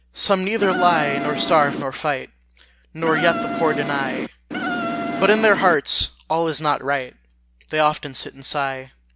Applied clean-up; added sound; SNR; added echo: none; Insect; 3 dB; none.